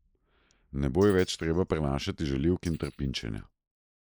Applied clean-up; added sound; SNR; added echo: neural mask model Resemble Enhance denoiser.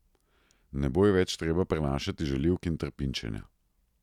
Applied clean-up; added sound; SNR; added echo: none; none; none; none.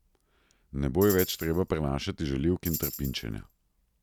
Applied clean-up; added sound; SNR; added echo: none; Tambourine; 11 dB; none.